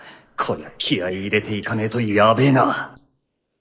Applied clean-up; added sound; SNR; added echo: neural mask model Resemble Enhance denoiser.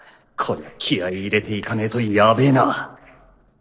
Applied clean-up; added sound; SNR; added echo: neural separator model SepFormer DNS4.